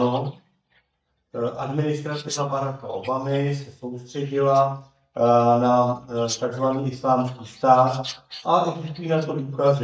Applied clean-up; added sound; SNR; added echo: neural mask model DeepFilterNet 3.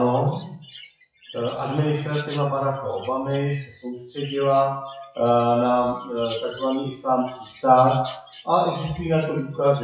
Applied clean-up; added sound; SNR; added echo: classical method WPE with log-MMSE.